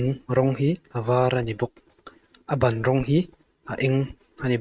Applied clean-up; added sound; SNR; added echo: neural mask model RNNoise.